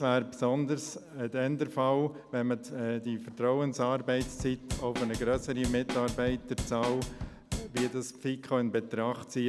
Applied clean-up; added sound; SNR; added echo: none; Drum / Drum kit; 7 dB; none.